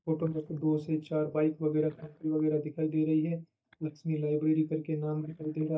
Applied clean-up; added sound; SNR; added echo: neural mask model DeepFilterNet 3.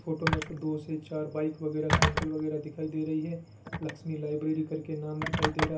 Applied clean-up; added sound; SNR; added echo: none; Telephone; 1 dB; reverberation time 0.3 s.